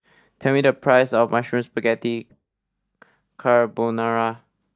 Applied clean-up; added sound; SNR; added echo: neural mask model DeepFilterNet 3.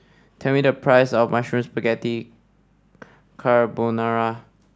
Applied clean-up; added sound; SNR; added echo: none; none; none; none.